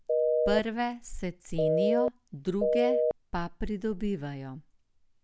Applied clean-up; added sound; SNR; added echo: none; Telephone; -5 dB; none.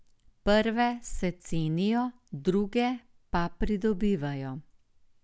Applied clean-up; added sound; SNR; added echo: none; none; none; none.